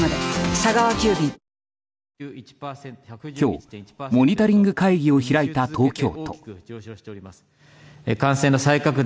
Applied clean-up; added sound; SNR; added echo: none; none; none; none.